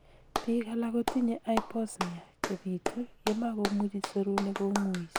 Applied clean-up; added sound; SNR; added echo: none; Clapping; 6 dB; none.